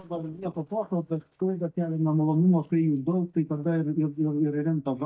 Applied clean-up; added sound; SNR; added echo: neural mask model DeepFilterNet 3.